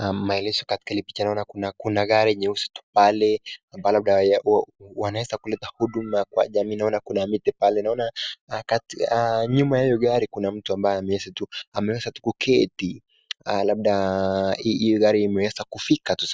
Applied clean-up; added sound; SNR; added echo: none; none; none; none.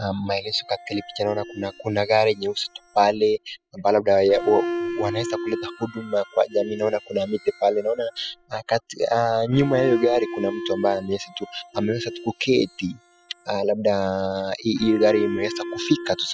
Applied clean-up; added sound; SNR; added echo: classical method spectral subtraction.